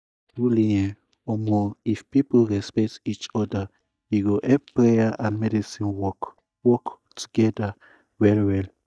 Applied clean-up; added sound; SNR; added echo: neural mask model DeepFilterNet 3.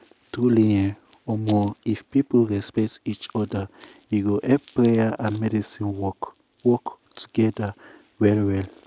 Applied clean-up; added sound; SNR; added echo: none; none; none; none.